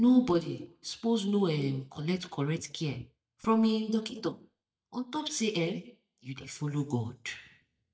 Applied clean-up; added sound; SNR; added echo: neural mask model DeepFilterNet 3.